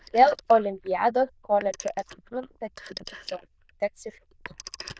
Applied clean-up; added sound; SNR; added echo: neural diffusion model UNIVERSE++.